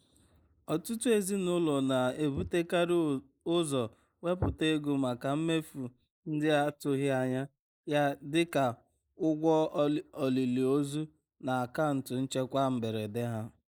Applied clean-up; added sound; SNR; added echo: neural mask model Resemble Enhance denoiser.